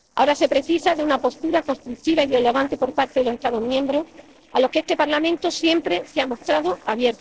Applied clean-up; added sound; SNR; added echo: neural separator model SepFormer DNS4.